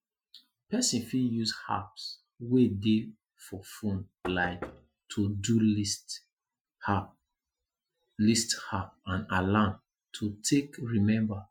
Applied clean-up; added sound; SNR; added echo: classical method Wiener filter.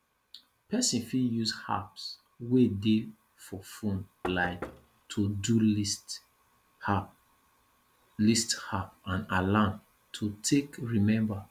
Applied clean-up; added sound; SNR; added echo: none; Knock; 12 dB; none.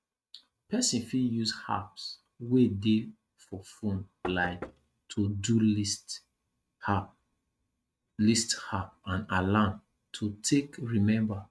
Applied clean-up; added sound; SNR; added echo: neural mask model RNNoise.